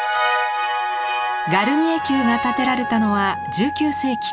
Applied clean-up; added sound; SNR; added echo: none; Wind instrument, woodwind instrument; 4 dB; none.